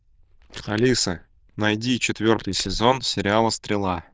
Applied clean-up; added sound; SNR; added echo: neural diffusion model UNIVERSE++.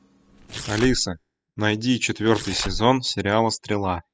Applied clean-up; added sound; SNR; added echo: classical method spectral subtraction.